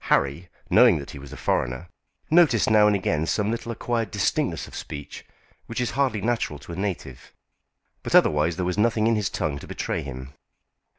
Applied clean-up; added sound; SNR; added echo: none; none; none; none.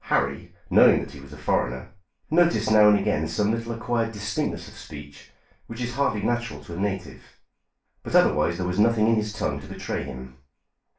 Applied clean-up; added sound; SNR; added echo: none; none; none; reverberation time 0.3 s.